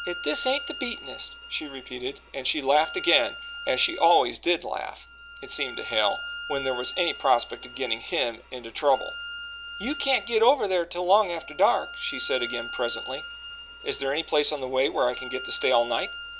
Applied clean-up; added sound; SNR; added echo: none; Bowed string instrument; 12 dB; none.